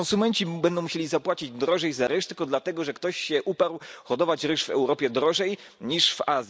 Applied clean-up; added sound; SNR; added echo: none; none; none; none.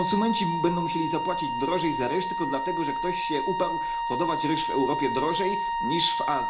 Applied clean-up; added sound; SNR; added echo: none; Wind instrument, woodwind instrument; 0 dB; reverberation time 0.4 s.